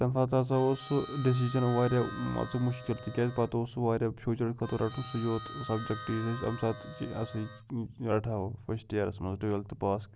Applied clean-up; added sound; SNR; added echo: none; Harmonica; 14 dB; none.